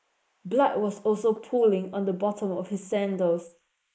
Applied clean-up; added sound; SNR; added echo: neural mask model Resemble Enhance denoiser.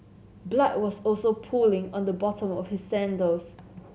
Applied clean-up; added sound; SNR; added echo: none; none; none; none.